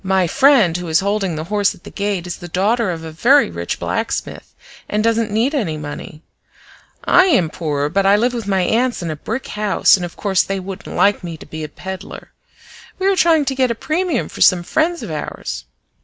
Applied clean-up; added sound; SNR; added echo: none; none; none; none.